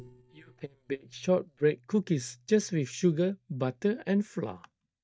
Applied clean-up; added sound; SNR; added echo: neural mask model DeepFilterNet 3.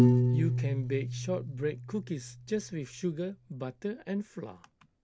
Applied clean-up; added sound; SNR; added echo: none; Piano; -4 dB; none.